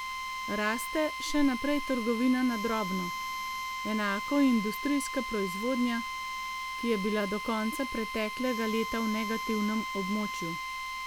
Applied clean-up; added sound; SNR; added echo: none; Drill; 5 dB; none.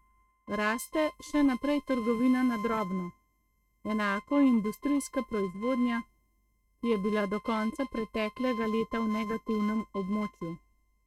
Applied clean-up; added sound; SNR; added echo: neural mask model RNNoise.